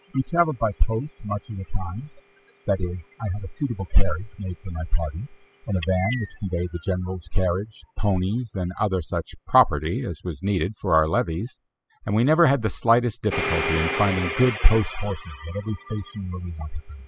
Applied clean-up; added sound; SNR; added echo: classical method spectral subtraction.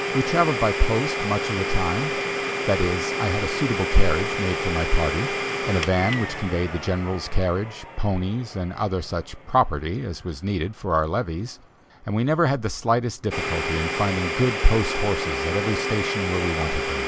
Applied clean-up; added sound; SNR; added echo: none; Domestic sounds, home sounds; 5 dB; none.